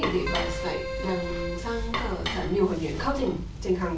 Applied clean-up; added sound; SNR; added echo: none; Dishes, pots, and pans + Keyboard (musical); 6 dB; none.